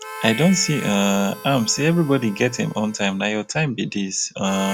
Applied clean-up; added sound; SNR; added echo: none; Harmonica; 15 dB; none.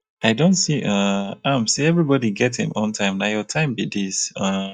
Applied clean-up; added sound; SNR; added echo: neural mask model DeepFilterNet 3.